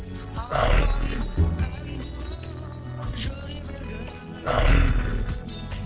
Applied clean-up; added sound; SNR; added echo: neural separator model SepFormer DNS4.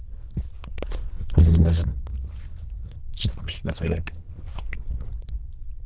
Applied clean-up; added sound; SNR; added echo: neural diffusion model UNIVERSE++.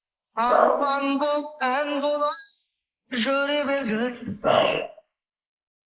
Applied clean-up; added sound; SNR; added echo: neural mask model Resemble Enhance denoiser.